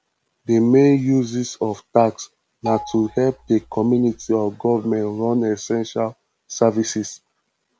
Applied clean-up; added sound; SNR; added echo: none; Marimba, xylophone; 15 dB; none.